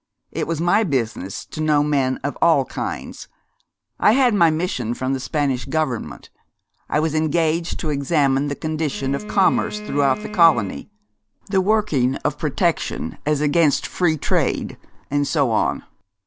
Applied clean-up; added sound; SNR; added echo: none; Bowed string instrument; 13 dB; none.